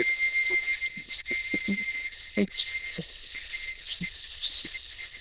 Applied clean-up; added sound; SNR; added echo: neural diffusion model UNIVERSE++.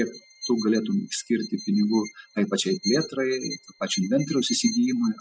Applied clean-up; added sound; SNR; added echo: classical method spectral subtraction.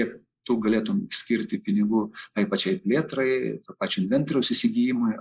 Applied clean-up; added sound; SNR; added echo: neural mask model Resemble Enhance denoiser.